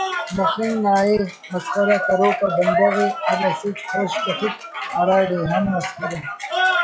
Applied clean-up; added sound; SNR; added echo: classical method log-MMSE.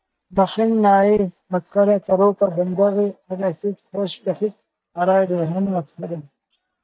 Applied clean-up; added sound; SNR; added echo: neural mask model DeepFilterNet 3.